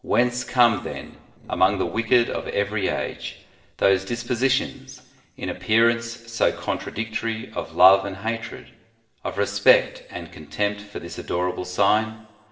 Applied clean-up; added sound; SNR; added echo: neural separator model SepFormer DNS4.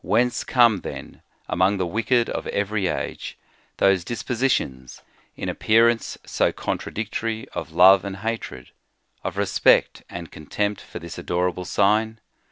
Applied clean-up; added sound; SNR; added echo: none; none; none; none.